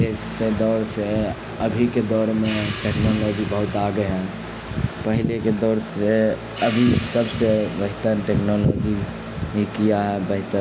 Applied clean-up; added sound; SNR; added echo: none; Hi-hat; 16 dB; none.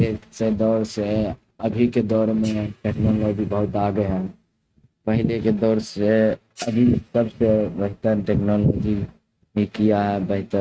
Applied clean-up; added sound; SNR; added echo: neural mask model RNNoise.